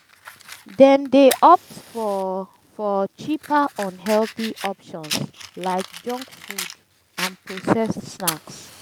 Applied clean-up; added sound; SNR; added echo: none; Fire; 14 dB; none.